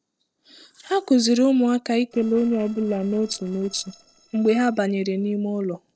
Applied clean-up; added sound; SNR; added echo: neural separator model SepFormer DNS4.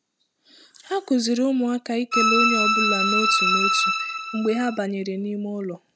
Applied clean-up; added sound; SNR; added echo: none; Bowed string instrument; -4 dB; none.